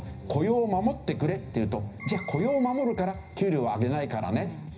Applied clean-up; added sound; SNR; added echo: none; none; none; reverberation time 0.5 s.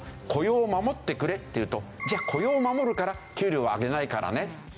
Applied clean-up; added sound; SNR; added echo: none; none; none; none.